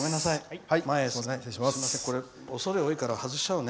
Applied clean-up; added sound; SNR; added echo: none; none; none; none.